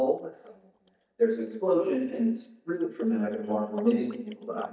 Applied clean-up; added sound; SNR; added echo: neural mask model DeepFilterNet 3.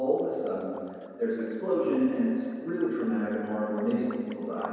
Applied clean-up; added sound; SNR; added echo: none; Liquid; 19 dB; reverberation time 2.2 s.